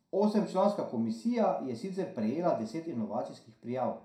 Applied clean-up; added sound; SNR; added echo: none; none; none; reverberation time 0.4 s.